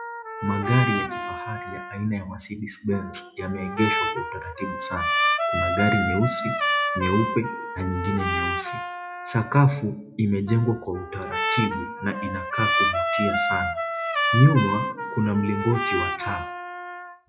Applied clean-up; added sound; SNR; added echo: classical method WPE with log-MMSE.